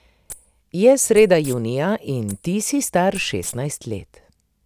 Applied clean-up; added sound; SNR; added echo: none; Wild animals; 20 dB; none.